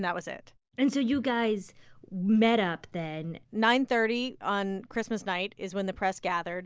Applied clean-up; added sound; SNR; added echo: none; none; none; none.